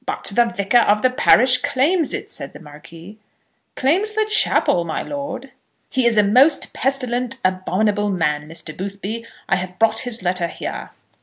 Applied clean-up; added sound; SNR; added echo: none; none; none; none.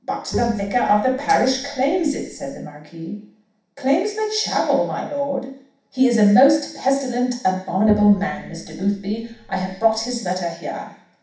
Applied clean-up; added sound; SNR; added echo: none; Bowed string instrument; 12 dB; reverberation time 0.7 s.